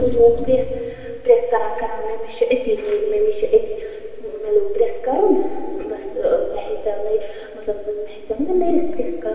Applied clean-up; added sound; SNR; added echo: none; none; none; reverberation time 2.7 s.